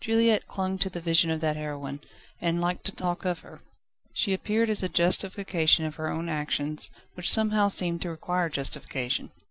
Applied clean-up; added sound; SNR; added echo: none; none; none; none.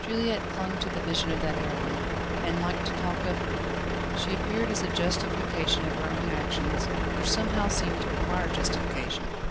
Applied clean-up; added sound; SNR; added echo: none; Truck; -4 dB; none.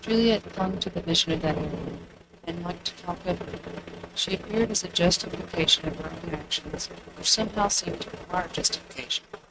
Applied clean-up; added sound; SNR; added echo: neural mask model RNNoise.